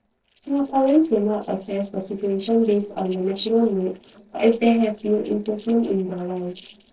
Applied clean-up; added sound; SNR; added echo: neural separator model SepFormer DNS4.